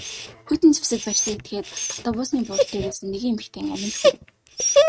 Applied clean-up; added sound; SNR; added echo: neural mask model RNNoise.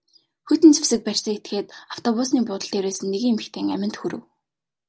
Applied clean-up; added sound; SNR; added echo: none; none; none; none.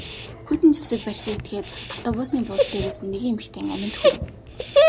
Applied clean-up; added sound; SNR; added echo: none; Dog; -2 dB; none.